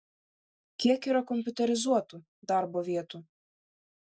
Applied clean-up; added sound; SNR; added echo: none; none; none; none.